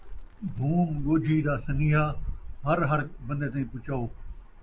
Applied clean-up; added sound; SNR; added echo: none; Wind; 8 dB; none.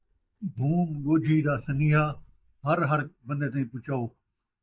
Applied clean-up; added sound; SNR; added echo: neural mask model DeepFilterNet 3.